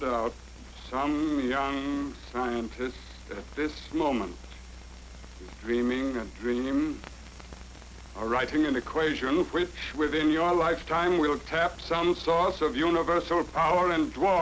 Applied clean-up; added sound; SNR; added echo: none; none; none; none.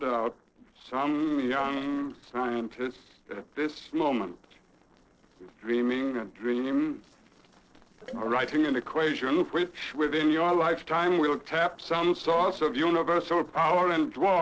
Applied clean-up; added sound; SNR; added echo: neural separator model SepFormer DNS4.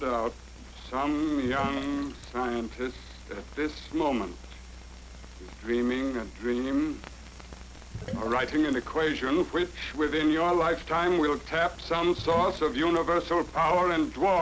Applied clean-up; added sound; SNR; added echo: none; Sink (filling or washing); 15 dB; none.